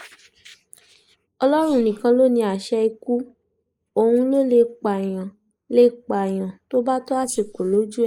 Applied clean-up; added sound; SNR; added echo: neural mask model Resemble Enhance denoiser.